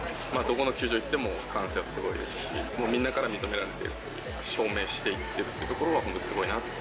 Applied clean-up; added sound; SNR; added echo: none; none; none; none.